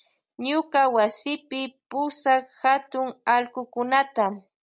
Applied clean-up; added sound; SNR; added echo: none; none; none; none.